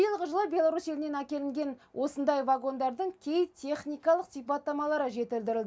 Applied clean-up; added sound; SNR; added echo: none; none; none; none.